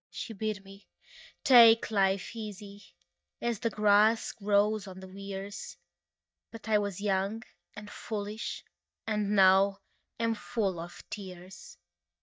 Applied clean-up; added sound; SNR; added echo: neural mask model DeepFilterNet 3.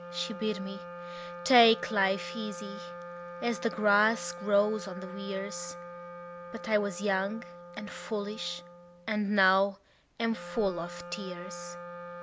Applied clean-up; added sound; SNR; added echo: none; Wind instrument, woodwind instrument; 12 dB; none.